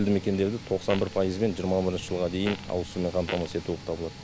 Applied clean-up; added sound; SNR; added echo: none; Fart; 13 dB; none.